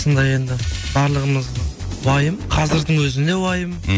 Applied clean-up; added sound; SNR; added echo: none; Sliding door; 14 dB; none.